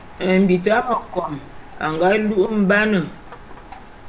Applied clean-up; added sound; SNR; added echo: none; Rain; 18 dB; reverberation time 0.5 s.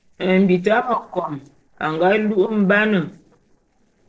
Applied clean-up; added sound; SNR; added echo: neural separator model SepFormer DNS4.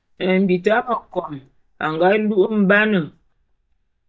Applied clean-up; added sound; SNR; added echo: neural mask model DeepFilterNet 3.